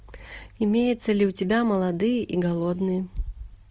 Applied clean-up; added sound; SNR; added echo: none; none; none; none.